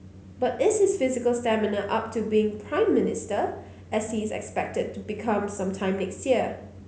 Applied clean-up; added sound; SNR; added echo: none; none; none; none.